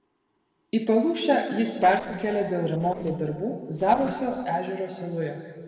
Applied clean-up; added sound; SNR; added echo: neural separator model SepFormer DNS4.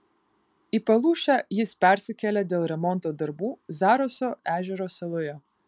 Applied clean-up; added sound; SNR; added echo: none; none; none; none.